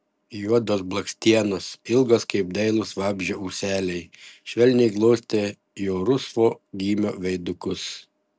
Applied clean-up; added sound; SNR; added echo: none; none; none; none.